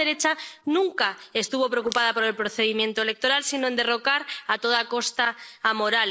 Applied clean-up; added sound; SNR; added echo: neural separator model SepFormer DNS4.